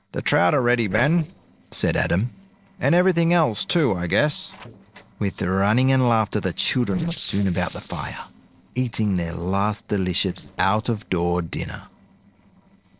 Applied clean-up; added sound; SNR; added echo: neural separator model SepFormer DNS4.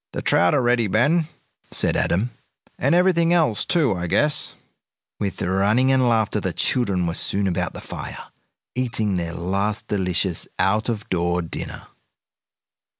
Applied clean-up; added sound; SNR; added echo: none; none; none; none.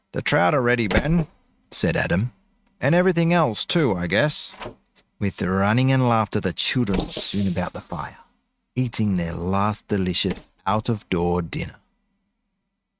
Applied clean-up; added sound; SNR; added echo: neural mask model RNNoise.